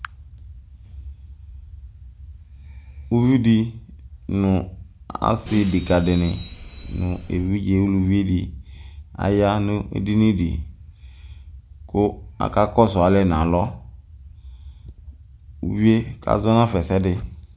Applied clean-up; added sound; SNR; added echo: none; Bus; 14 dB; none.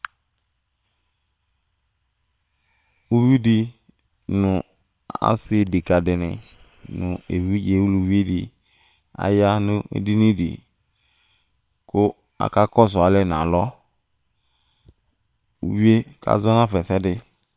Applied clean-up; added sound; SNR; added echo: neural separator model SepFormer WHAM!.